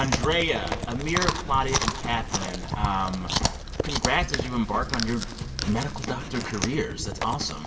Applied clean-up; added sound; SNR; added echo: none; Chewing, mastication; 2 dB; reverberation time 2.8 s.